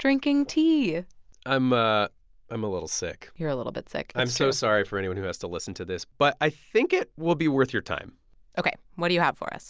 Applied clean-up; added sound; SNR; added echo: none; none; none; none.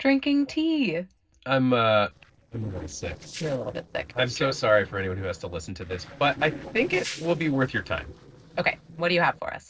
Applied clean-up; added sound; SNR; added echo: neural separator model SepFormer DNS4.